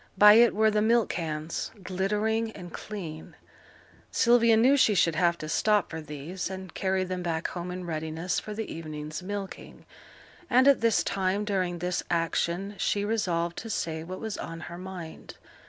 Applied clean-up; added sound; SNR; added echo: none; none; none; none.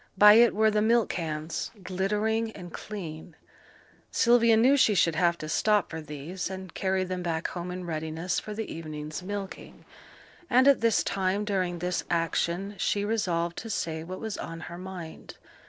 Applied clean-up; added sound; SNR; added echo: neural separator model SepFormer DNS4.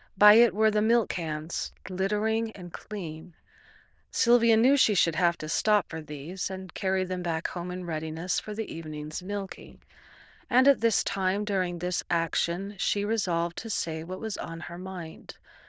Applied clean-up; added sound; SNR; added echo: neural diffusion model UNIVERSE++.